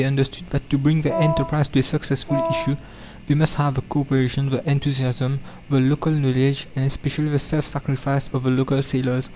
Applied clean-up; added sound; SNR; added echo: none; Wind instrument, woodwind instrument; 5 dB; none.